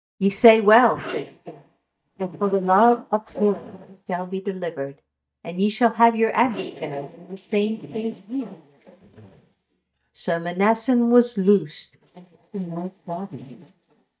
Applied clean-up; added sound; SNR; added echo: neural mask model DeepFilterNet 3.